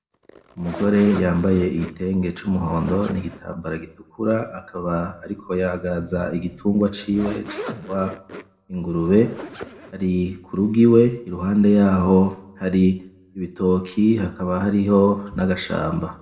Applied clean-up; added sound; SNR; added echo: none; Zipper (clothing); 16 dB; reverberation time 0.5 s.